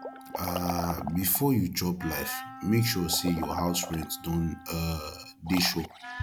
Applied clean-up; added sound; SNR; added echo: none; Liquid + Wind instrument, woodwind instrument; 10 dB; none.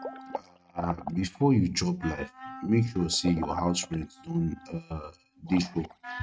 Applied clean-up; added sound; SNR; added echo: neural mask model RNNoise.